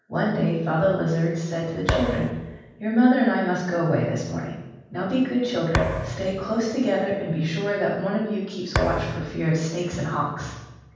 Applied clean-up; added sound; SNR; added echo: none; Thump, thud; 4 dB; reverberation time 1.2 s.